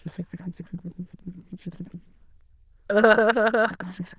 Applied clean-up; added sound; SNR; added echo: neural diffusion model UNIVERSE++.